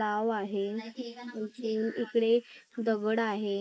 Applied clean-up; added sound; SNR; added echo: neural mask model Resemble Enhance denoiser.